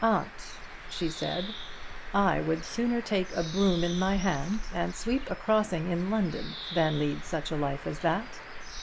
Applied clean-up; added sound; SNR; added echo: none; Bird; 8 dB; none.